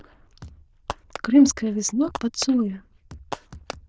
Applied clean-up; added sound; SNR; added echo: neural diffusion model UNIVERSE++.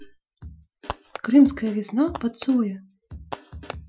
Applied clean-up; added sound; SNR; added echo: classical method Wiener filter.